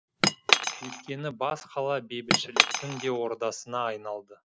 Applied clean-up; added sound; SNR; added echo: none; Cutlery, silverware / Chink, clink; -3 dB; none.